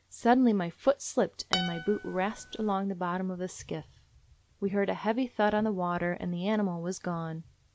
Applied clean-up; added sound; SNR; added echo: none; Acoustic guitar; 7 dB; none.